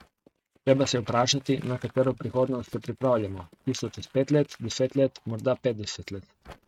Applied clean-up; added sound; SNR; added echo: neural mask model RNNoise.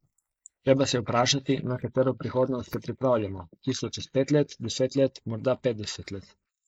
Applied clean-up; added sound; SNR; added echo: neural mask model Resemble Enhance denoiser.